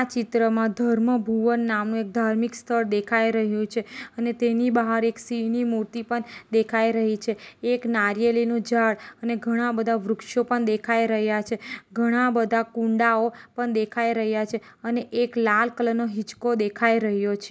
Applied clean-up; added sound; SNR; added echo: none; none; none; none.